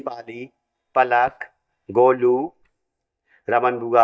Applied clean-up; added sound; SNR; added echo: neural mask model DeepFilterNet 3.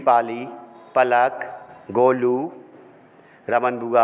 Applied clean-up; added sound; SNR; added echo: none; none; none; none.